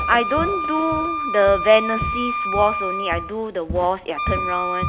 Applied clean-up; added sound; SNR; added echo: none; Walk, footsteps + Wind instrument, woodwind instrument; 3 dB; none.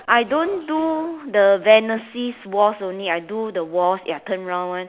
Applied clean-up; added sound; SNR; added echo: none; none; none; none.